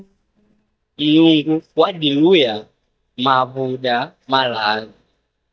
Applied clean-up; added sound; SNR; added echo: neural mask model DeepFilterNet 3.